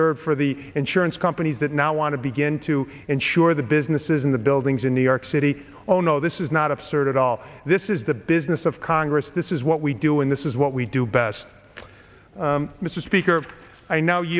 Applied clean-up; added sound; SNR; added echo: none; none; none; none.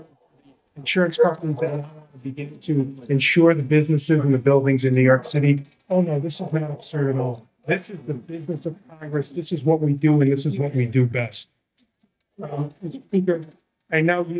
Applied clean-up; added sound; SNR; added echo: neural mask model DeepFilterNet 3.